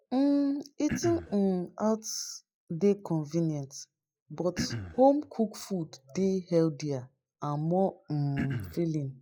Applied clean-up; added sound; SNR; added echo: classical method log-MMSE.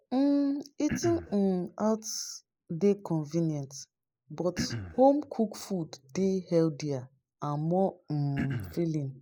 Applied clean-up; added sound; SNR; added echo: neural mask model Resemble Enhance denoiser.